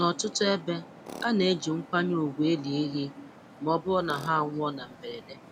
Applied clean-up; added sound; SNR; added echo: none; Traffic noise, roadway noise + Tools; 18 dB; none.